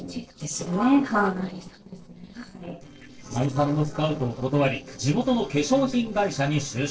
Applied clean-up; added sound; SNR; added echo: neural separator model SepFormer DNS4.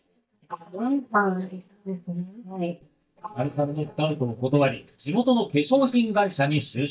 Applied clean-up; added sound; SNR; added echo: neural mask model DeepFilterNet 3.